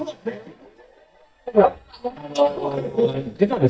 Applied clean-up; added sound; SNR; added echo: neural mask model DeepFilterNet 3.